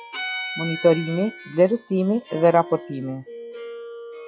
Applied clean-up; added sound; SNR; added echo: classical method log-MMSE.